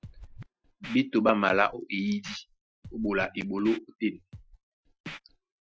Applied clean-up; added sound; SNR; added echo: classical method Wiener filter.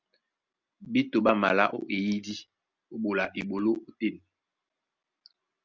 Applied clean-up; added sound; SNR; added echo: none; none; none; none.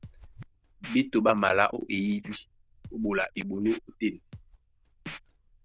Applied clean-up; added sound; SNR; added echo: neural diffusion model UNIVERSE++.